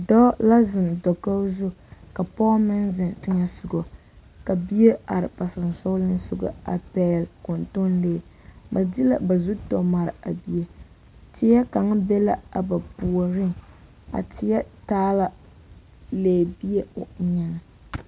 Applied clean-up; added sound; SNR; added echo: none; none; none; none.